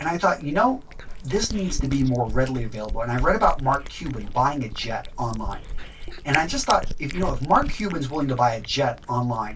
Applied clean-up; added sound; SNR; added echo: none; Cat; 6 dB; reverberation time 0.1 s.